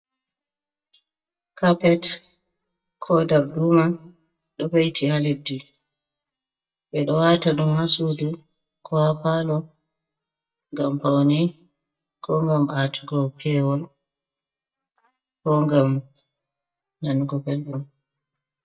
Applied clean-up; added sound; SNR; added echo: neural mask model DeepFilterNet 3.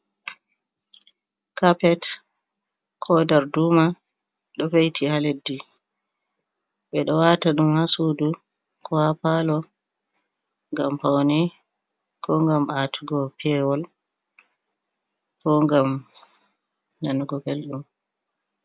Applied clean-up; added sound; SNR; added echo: none; none; none; none.